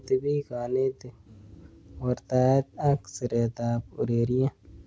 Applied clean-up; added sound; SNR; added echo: none; none; none; none.